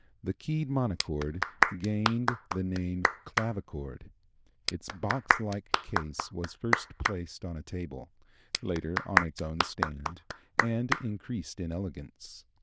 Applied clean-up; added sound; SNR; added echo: neural diffusion model UNIVERSE++.